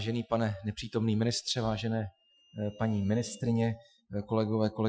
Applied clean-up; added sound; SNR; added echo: classical method Wiener filter.